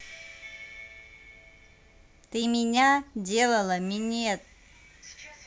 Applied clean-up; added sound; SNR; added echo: none; none; none; none.